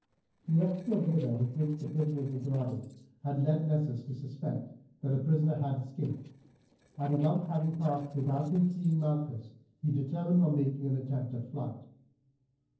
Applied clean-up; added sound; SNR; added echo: neural separator model SepFormer DNS4.